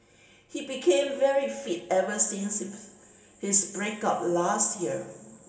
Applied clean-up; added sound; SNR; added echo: none; none; none; reverberation time 2.6 s.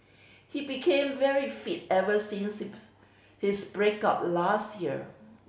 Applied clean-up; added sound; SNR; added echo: none; none; none; none.